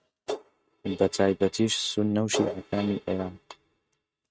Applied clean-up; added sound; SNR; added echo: neural mask model RNNoise.